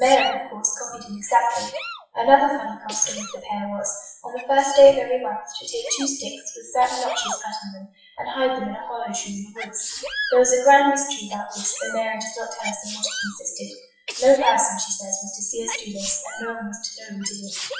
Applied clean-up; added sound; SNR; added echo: classical method WPE with log-MMSE.